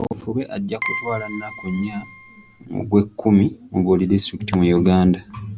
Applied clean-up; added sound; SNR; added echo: none; Keyboard (musical); 12 dB; none.